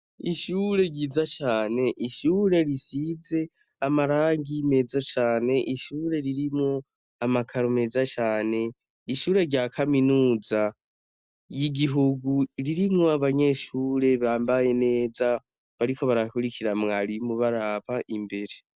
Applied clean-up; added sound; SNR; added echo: none; none; none; none.